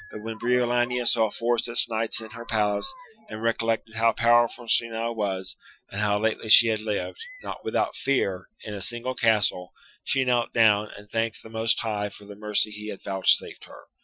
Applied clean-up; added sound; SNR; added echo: classical method Wiener filter.